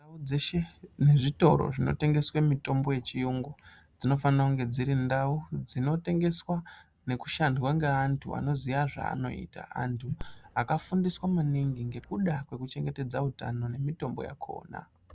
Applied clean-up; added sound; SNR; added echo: none; Dog; 18 dB; none.